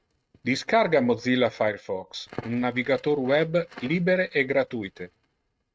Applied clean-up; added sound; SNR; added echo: neural mask model RNNoise.